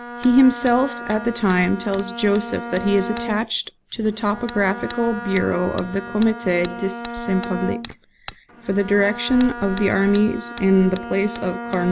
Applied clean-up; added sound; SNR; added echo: none; Hammer + Bowed string instrument; 11 dB; none.